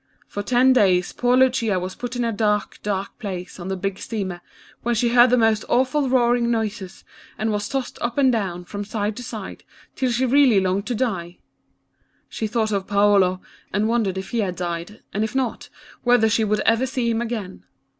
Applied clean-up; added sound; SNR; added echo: none; none; none; none.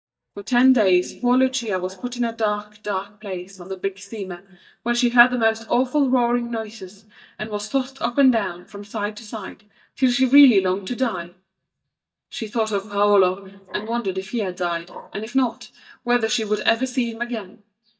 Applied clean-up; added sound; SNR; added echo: neural mask model DeepFilterNet 3.